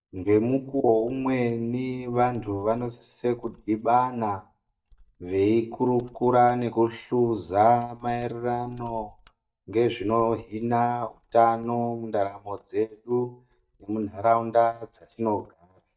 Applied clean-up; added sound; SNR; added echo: neural mask model DeepFilterNet 3.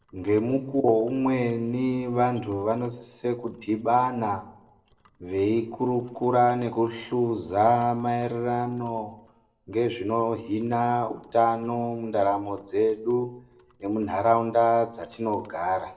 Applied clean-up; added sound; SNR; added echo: neural separator model SepFormer DNS4.